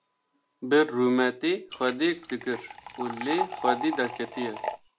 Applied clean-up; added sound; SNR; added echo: none; Liquid; 7 dB; none.